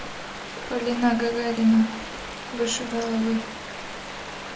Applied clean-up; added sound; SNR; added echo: none; Stream; 10 dB; none.